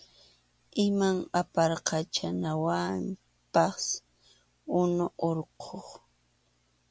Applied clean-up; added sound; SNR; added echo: none; none; none; none.